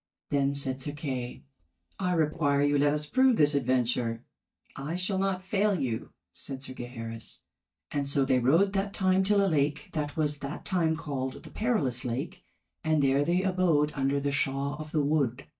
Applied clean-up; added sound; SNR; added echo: neural mask model DeepFilterNet 3.